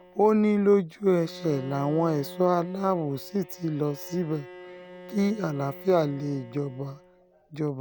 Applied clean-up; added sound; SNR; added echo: none; Bowed string instrument; 18 dB; none.